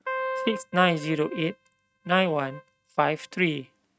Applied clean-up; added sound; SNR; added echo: neural mask model RNNoise.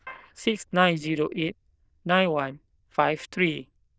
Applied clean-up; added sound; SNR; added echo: neural diffusion model UNIVERSE++.